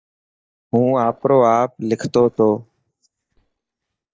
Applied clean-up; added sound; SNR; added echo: neural mask model DeepFilterNet 3.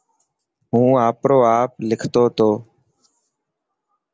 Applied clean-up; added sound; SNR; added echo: none; none; none; none.